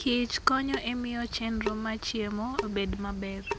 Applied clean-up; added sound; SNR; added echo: none; Drip / Sink (filling or washing) / Water tap, faucet; 8 dB; none.